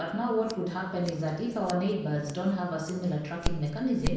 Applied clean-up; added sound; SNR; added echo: none; Scissors; 8 dB; reverberation time 0.9 s.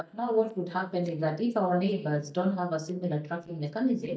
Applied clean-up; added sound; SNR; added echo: neural mask model DeepFilterNet 3.